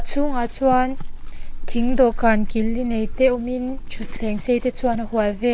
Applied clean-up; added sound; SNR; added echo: none; Chewing, mastication / Livestock, farm animals, working animals; 2 dB; none.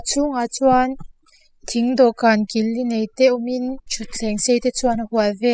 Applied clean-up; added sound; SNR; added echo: classical method spectral subtraction.